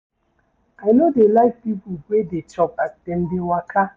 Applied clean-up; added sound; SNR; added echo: none; none; none; none.